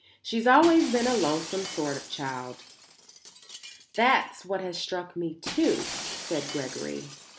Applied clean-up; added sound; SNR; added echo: none; Shatter; 12 dB; none.